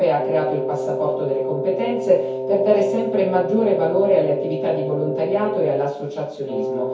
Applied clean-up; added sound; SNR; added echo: none; Wind instrument, woodwind instrument; 4 dB; reverberation time 0.6 s.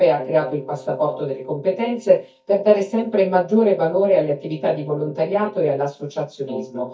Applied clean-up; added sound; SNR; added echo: neural mask model DeepFilterNet 3.